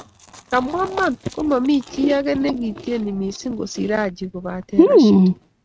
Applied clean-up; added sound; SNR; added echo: neural mask model RNNoise.